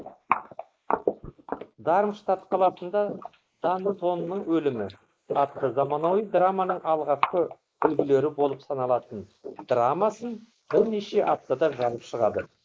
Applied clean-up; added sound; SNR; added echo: neural mask model Resemble Enhance denoiser.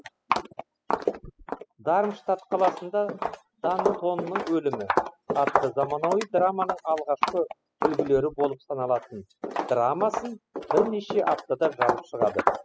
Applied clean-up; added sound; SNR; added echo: classical method spectral subtraction.